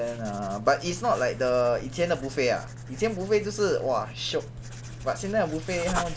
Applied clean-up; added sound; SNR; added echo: none; Writing; 10 dB; none.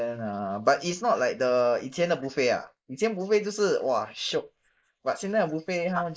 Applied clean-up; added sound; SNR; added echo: neural mask model Resemble Enhance denoiser.